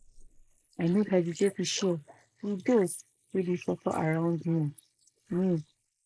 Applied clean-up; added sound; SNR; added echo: neural mask model Resemble Enhance denoiser.